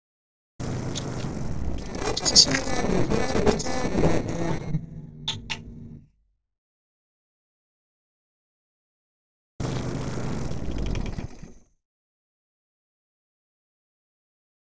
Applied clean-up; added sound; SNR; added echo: neural separator model SepFormer DNS4.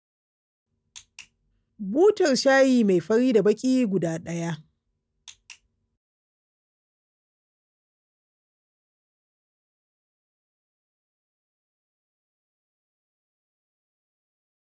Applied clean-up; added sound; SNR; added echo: none; none; none; none.